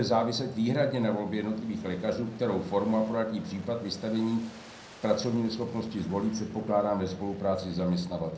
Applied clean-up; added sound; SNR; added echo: none; Aircraft; 19 dB; reverberation time 0.5 s.